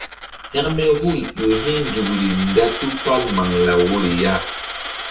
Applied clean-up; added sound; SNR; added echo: none; Coin (dropping); 10 dB; reverberation time 0.1 s.